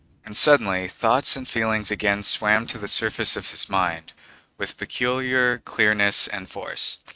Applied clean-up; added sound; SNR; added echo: neural mask model RNNoise.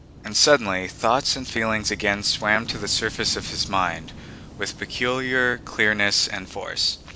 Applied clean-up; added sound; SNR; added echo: none; Waves, surf / Wind; 17 dB; none.